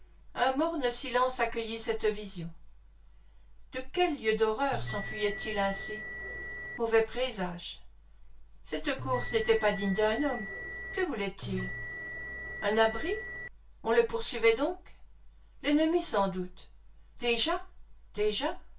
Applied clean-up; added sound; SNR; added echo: none; Bell; 8 dB; reverberation time 0.2 s.